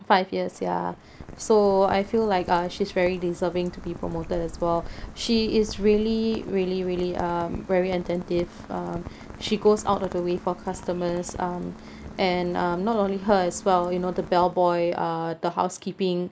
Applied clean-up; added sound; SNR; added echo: none; Rain; 16 dB; none.